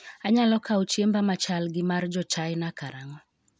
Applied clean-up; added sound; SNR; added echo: none; none; none; none.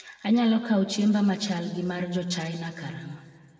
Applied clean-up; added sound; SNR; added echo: none; none; none; reverberation time 2.1 s.